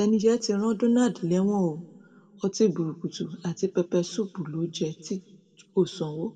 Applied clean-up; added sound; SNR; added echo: none; none; none; reverberation time 0.7 s.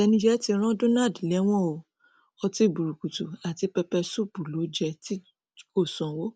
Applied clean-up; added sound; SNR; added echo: none; none; none; none.